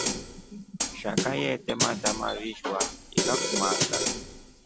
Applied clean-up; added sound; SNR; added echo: none; Snare drum; -2 dB; none.